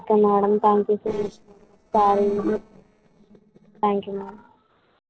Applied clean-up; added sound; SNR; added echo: neural separator model SepFormer DNS4.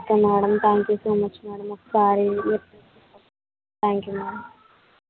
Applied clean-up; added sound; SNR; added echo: none; none; none; none.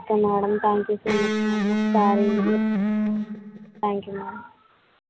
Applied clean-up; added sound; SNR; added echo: none; Electric guitar; -2 dB; none.